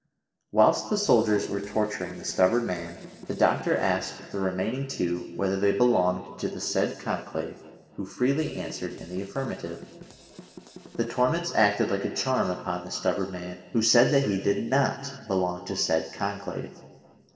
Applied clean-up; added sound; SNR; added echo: neural separator model SepFormer DNS4.